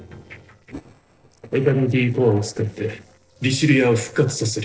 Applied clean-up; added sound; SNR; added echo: neural separator model SepFormer DNS4.